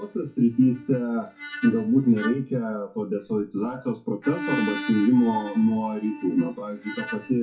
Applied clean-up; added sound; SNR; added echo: classical method WPE with log-MMSE.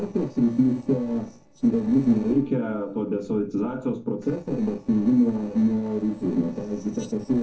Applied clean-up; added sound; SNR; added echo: neural separator model SepFormer DNS4.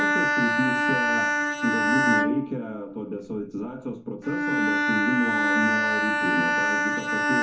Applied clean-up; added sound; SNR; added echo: none; Bowed string instrument; -5 dB; reverberation time 0.3 s.